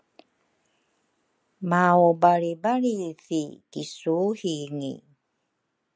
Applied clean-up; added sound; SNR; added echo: none; none; none; none.